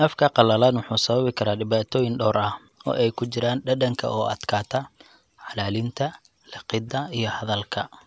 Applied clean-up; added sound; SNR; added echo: none; none; none; none.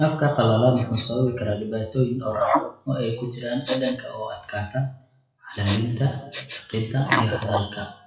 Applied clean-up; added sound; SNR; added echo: classical method WPE with log-MMSE.